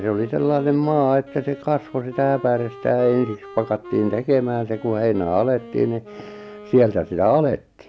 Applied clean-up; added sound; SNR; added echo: none; Wind instrument, woodwind instrument; 18 dB; none.